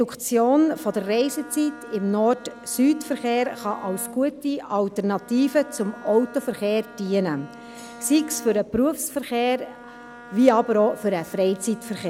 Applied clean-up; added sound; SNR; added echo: none; Bowed string instrument; 20 dB; none.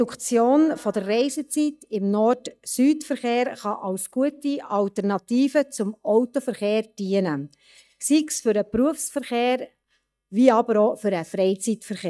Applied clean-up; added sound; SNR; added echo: neural mask model DeepFilterNet 3.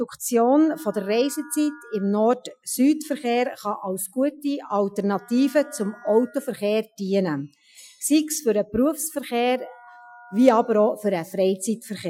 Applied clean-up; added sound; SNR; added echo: classical method Wiener filter.